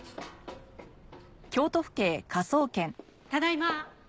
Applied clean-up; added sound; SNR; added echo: none; none; none; none.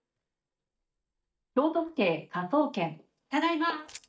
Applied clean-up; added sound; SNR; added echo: neural mask model DeepFilterNet 3.